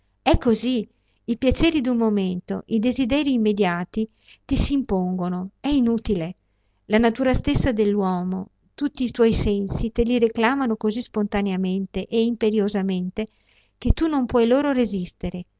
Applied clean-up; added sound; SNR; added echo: none; none; none; none.